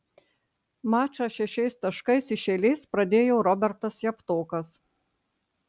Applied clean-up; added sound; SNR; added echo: none; none; none; none.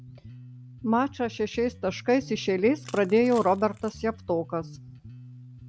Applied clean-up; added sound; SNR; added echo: none; Crushing + Bass guitar; 18 dB; none.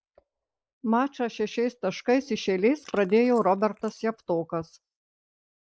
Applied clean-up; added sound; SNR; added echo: neural mask model Resemble Enhance denoiser.